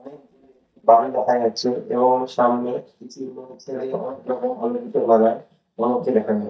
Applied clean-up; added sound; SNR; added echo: neural mask model DeepFilterNet 3.